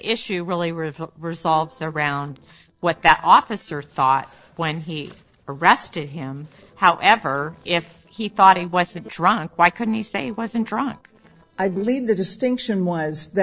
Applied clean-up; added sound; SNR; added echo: neural separator model SepFormer DNS4.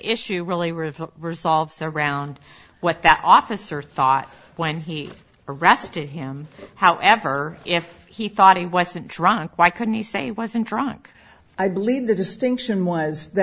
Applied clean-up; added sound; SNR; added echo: none; none; none; none.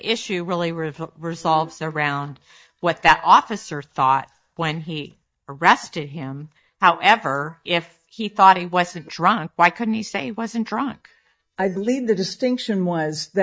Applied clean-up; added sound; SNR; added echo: neural mask model DeepFilterNet 3.